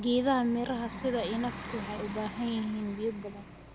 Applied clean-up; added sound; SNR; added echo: none; Bus; 11 dB; none.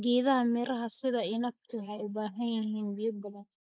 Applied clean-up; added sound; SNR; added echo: neural mask model Resemble Enhance denoiser.